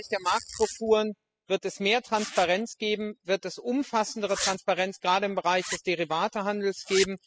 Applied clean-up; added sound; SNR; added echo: classical method spectral subtraction.